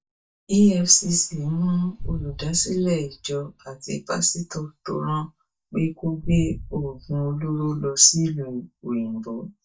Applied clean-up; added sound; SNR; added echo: neural mask model DeepFilterNet 3.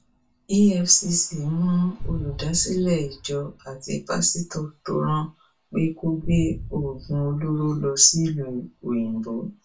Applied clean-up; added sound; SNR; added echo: none; Boom; 14 dB; reverberation time 0.2 s.